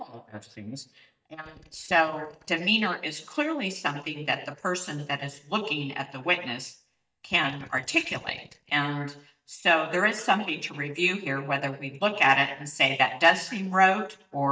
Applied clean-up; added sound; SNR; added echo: neural mask model DeepFilterNet 3.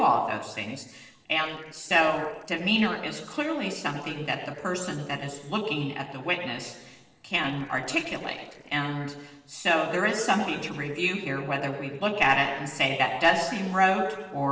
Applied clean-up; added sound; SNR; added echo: neural separator model SepFormer DNS4.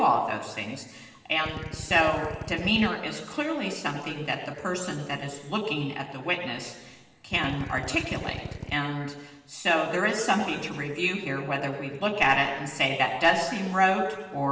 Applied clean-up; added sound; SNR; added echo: none; Drill; 10 dB; reverberation time 1.2 s.